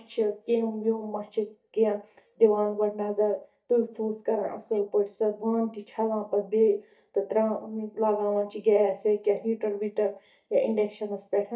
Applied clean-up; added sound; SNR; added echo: neural mask model DeepFilterNet 3.